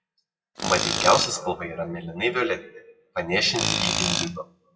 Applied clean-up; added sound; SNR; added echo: classical method WPE with log-MMSE.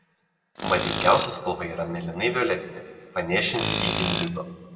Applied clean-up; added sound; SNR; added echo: none; Tools; 4 dB; reverberation time 1.4 s.